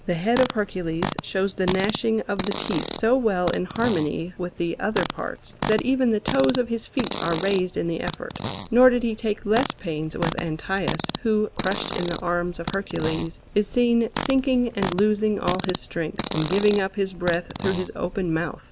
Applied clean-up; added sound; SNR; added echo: none; Fart; 9 dB; none.